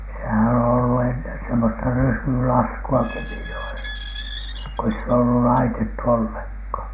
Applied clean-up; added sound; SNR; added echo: none; Squeak; 15 dB; none.